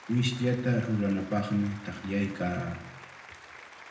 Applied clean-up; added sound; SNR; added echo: none; Applause; 18 dB; reverberation time 0.8 s.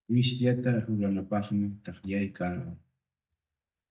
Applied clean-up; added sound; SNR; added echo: neural mask model DeepFilterNet 3.